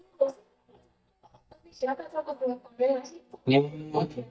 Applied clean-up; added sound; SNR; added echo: neural mask model DeepFilterNet 3.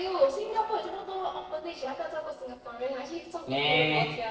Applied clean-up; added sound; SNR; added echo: neural separator model SepFormer DNS4.